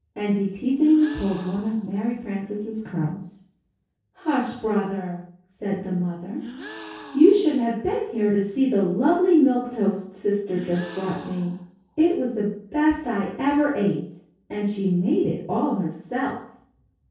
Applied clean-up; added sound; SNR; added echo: neural separator model SepFormer DNS4.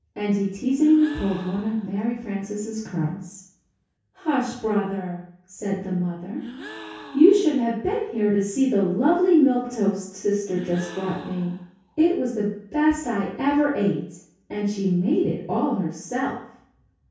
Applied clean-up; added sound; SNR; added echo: none; Gasp; 19 dB; reverberation time 0.6 s.